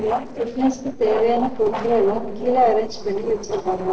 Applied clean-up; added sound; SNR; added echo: neural separator model SepFormer DNS4.